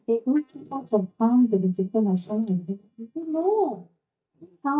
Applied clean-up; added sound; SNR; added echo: neural mask model DeepFilterNet 3.